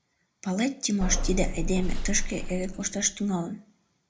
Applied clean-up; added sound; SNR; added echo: none; Bus / Engine; 0 dB; reverberation time 0.3 s.